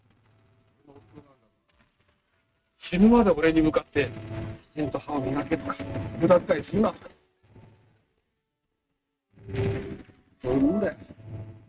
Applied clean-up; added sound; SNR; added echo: neural mask model RNNoise.